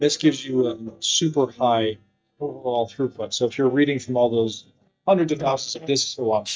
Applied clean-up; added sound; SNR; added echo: neural mask model DeepFilterNet 3.